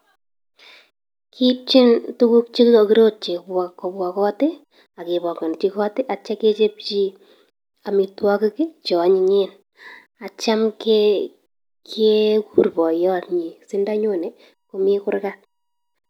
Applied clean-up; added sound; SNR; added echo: none; none; none; none.